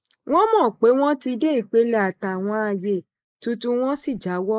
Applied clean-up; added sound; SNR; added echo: neural mask model Resemble Enhance denoiser.